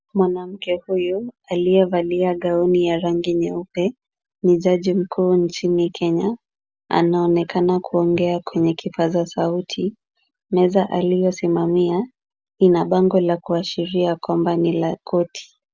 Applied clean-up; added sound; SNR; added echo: none; none; none; none.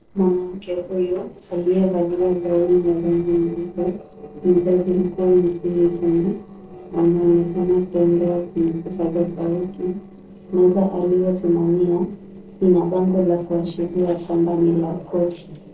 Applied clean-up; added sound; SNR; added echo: neural separator model SepFormer DNS4.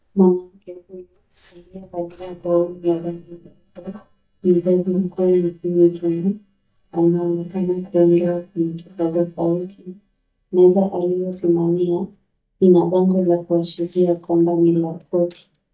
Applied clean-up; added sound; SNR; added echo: neural mask model DeepFilterNet 3.